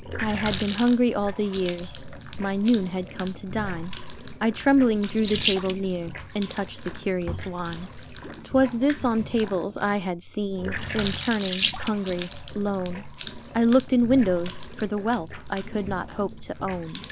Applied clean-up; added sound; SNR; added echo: none; Water tap, faucet + Sink (filling or washing) / Water tap, faucet; 9 dB; none.